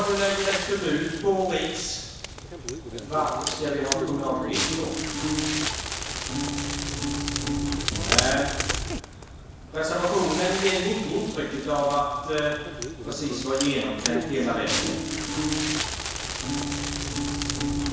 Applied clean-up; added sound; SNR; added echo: none; Crackle; 1 dB; reverberation time 1.1 s.